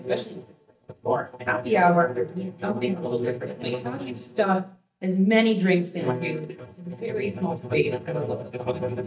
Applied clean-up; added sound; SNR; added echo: neural mask model DeepFilterNet 3.